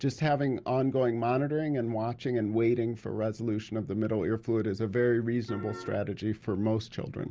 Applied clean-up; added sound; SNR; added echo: none; Piano; 12 dB; none.